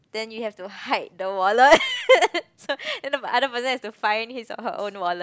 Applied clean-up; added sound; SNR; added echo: none; none; none; none.